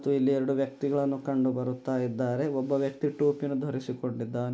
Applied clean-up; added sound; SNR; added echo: none; none; none; none.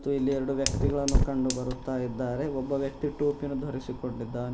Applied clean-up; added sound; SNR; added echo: none; Fire; 2 dB; none.